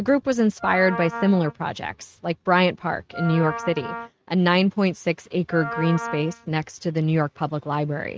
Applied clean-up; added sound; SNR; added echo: neural mask model RNNoise.